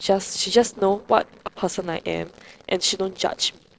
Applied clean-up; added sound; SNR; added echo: neural separator model SepFormer DNS4.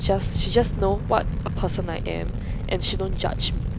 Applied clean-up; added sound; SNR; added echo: none; Fire; 0 dB; none.